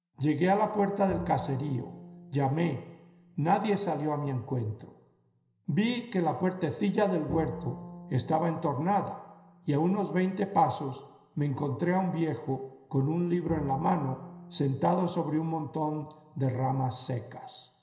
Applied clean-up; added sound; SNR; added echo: none; Bowed string instrument; 17 dB; reverberation time 0.9 s.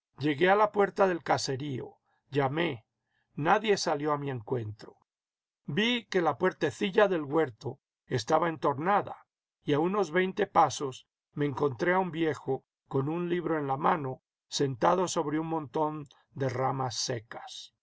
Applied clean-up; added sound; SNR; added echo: none; none; none; none.